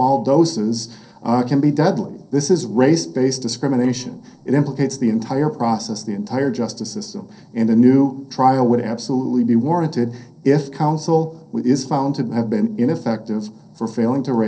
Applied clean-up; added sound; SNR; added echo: neural separator model SepFormer DNS4.